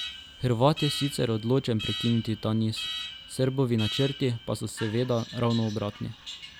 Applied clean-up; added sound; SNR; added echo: none; Alarm; 11 dB; none.